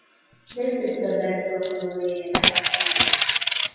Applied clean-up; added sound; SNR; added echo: classical method WPE with log-MMSE.